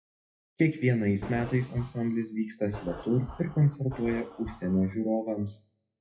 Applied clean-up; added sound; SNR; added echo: classical method WPE with log-MMSE.